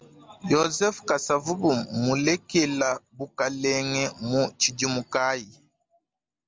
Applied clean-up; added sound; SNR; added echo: none; none; none; none.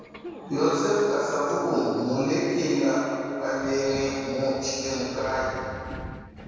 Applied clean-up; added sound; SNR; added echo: none; Subway, metro, underground; 16 dB; reverberation time 2.2 s.